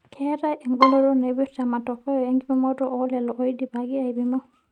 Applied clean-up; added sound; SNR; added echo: neural mask model RNNoise.